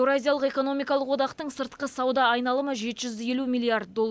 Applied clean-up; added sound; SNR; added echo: none; none; none; none.